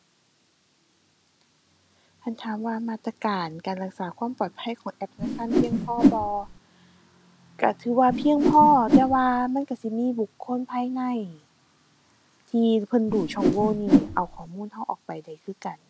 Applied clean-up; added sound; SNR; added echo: none; Whoosh, swoosh, swish; -3 dB; none.